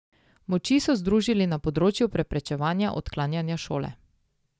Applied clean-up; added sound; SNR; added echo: none; none; none; none.